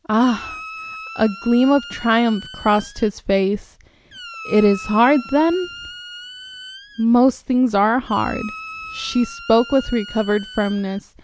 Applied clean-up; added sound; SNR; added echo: none; Squeak; 16 dB; none.